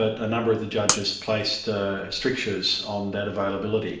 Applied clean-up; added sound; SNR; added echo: none; Shatter; 5 dB; reverberation time 0.7 s.